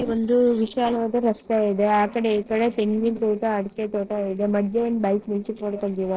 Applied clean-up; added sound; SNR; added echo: neural separator model SepFormer DNS4.